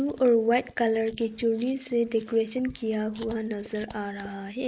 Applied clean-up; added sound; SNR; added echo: neural mask model Resemble Enhance denoiser.